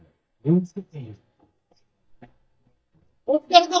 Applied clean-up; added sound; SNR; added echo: neural mask model DeepFilterNet 3.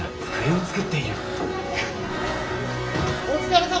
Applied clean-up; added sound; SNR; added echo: none; Breathing; 12 dB; reverberation time 0.6 s.